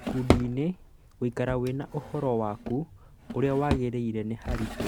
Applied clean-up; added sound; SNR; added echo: none; Drawer open or close; 4 dB; none.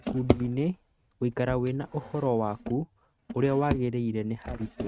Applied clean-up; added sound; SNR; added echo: neural mask model RNNoise.